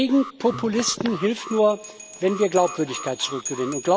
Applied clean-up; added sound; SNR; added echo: none; Bell + Alarm; 14 dB; none.